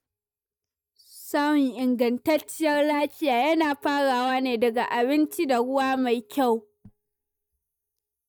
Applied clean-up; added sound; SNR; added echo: neural mask model DeepFilterNet 3.